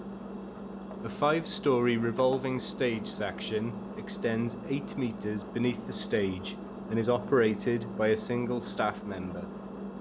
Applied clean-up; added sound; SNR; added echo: none; Engine; 9 dB; none.